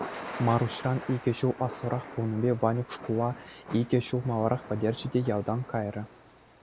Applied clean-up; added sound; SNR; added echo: none; Thunder / Rain; 14 dB; none.